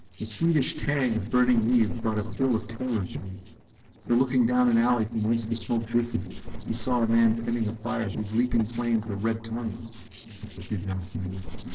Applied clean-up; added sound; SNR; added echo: neural separator model SepFormer DNS4.